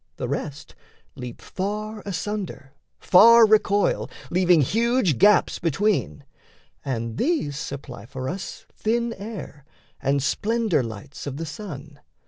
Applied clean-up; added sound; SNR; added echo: none; none; none; none.